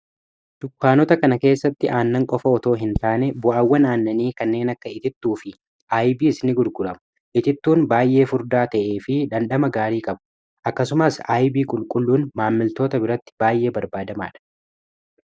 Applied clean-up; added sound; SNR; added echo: neural mask model DeepFilterNet 3.